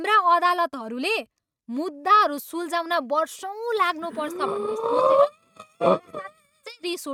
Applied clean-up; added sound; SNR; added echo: neural mask model RNNoise.